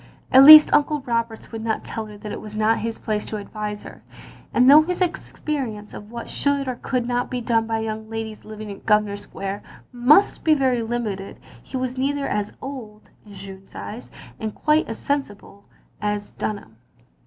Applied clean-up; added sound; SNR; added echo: none; none; none; none.